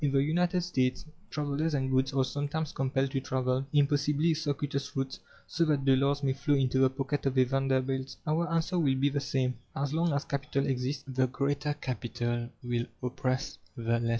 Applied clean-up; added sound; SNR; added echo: classical method log-MMSE.